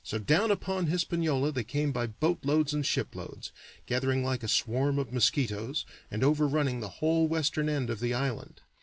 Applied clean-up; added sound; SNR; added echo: none; none; none; none.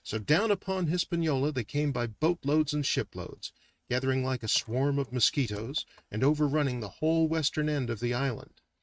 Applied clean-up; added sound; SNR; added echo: neural mask model RNNoise.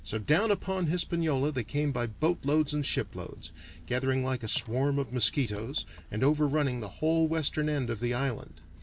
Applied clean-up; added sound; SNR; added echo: none; Engine; 19 dB; none.